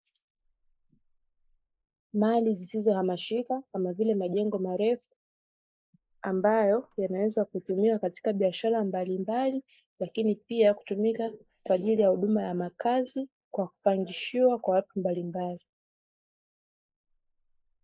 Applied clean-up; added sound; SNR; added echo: neural mask model Resemble Enhance denoiser.